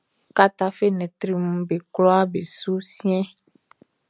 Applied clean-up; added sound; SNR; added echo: none; none; none; none.